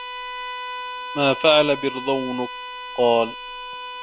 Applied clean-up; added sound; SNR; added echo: none; Bowed string instrument; 9 dB; none.